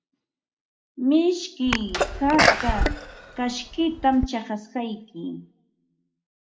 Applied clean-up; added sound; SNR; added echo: none; Sneeze; -2 dB; reverberation time 0.5 s.